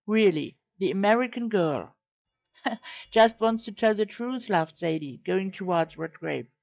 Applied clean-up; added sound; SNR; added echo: neural mask model DeepFilterNet 3.